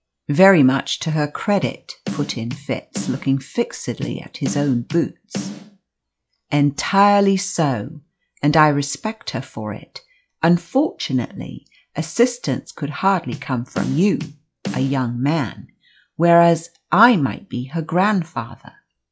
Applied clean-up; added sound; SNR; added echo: classical method log-MMSE.